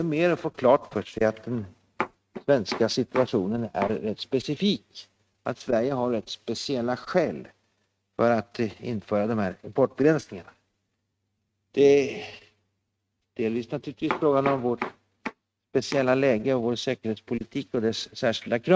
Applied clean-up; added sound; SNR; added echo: neural mask model RNNoise.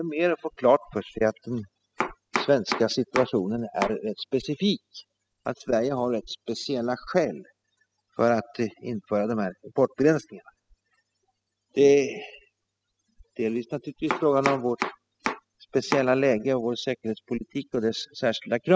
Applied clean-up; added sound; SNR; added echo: classical method spectral subtraction.